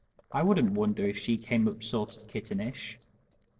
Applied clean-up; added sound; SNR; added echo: neural separator model SepFormer DNS4.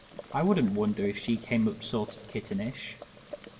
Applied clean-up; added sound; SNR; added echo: none; Boiling; 17 dB; reverberation time 2.7 s.